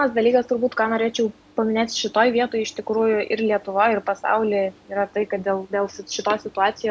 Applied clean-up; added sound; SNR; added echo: none; none; none; none.